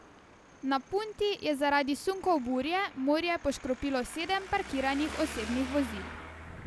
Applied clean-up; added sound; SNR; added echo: none; Traffic noise, roadway noise; 14 dB; none.